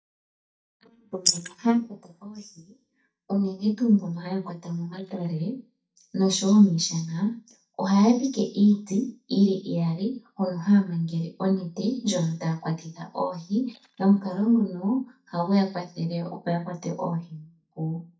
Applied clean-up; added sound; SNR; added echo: neural mask model DeepFilterNet 3.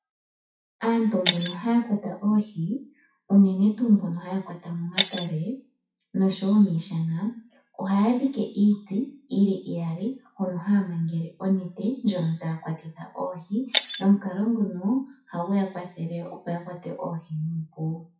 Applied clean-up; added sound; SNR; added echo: classical method WPE with log-MMSE.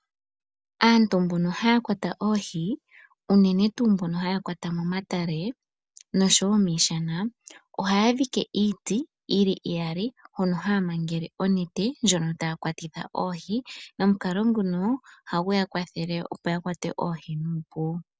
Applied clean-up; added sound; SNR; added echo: none; none; none; none.